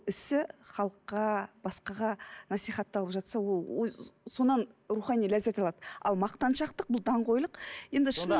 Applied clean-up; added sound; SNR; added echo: none; none; none; none.